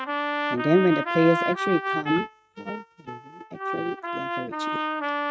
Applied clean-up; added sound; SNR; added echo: neural mask model RNNoise.